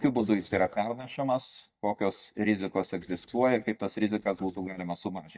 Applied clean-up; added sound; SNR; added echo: neural mask model DeepFilterNet 3.